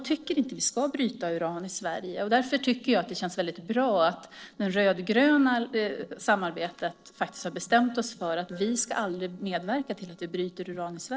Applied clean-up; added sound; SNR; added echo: neural separator model SepFormer DNS4.